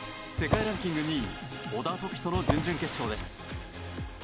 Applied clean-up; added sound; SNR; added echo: none; Drawer open or close; 2 dB; none.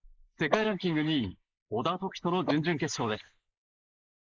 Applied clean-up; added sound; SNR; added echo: neural mask model Resemble Enhance denoiser.